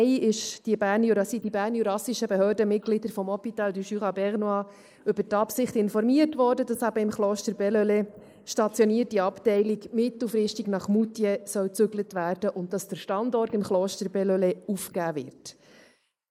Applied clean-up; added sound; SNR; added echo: neural mask model Resemble Enhance denoiser.